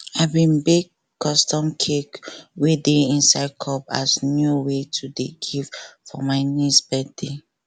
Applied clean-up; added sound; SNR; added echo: none; none; none; none.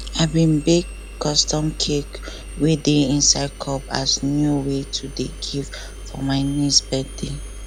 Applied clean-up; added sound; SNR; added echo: none; Engine; 12 dB; none.